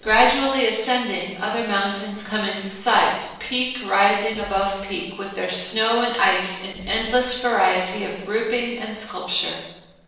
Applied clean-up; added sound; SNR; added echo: neural separator model SepFormer DNS4.